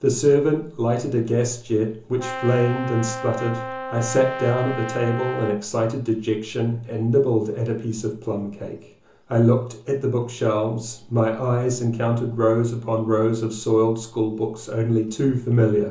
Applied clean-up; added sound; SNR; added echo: none; Brass instrument; 9 dB; reverberation time 0.8 s.